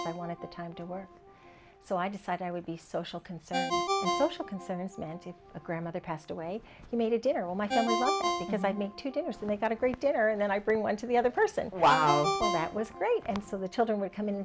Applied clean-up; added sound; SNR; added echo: none; Ringtone; 6 dB; none.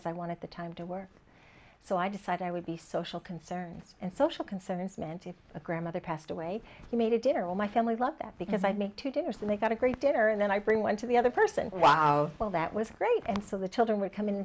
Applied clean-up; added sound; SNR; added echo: none; none; none; none.